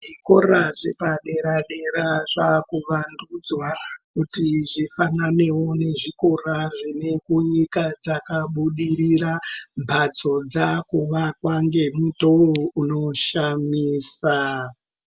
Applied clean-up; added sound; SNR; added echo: none; none; none; none.